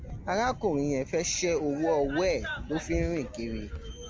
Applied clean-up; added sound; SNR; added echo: none; Thunder; 11 dB; none.